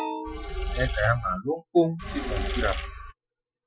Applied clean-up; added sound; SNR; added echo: classical method Wiener filter.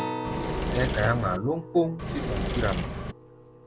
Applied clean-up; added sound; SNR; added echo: none; Engine / Mechanisms + Acoustic guitar; 2 dB; none.